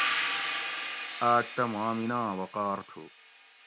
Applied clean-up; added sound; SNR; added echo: none; Hi-hat; 2 dB; none.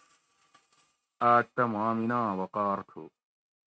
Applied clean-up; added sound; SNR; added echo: neural mask model RNNoise.